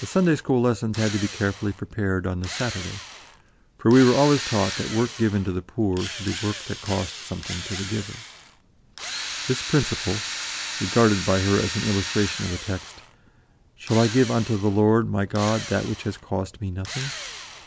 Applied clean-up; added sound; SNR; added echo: none; Drill; 10 dB; none.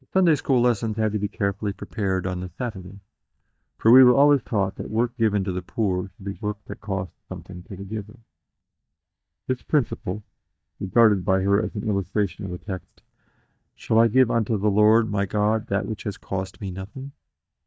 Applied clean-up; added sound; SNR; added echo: neural mask model DeepFilterNet 3.